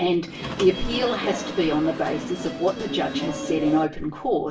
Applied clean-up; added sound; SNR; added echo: none; Subway, metro, underground / Sliding door; 7 dB; reverberation time 0.3 s.